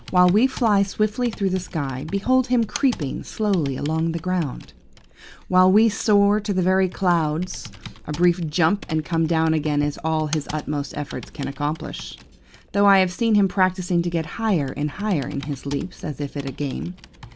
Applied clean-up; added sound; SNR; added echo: none; Computer keyboard; 19 dB; none.